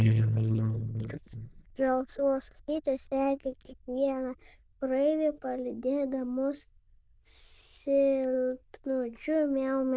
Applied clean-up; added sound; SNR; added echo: neural diffusion model UNIVERSE++.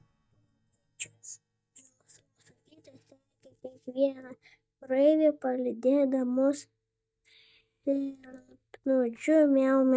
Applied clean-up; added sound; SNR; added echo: neural mask model DeepFilterNet 3.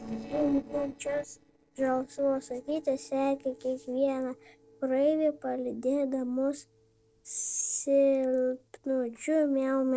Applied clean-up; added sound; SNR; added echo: neural separator model SepFormer DNS4.